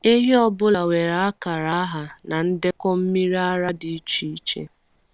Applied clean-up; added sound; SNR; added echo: neural separator model SepFormer DNS4.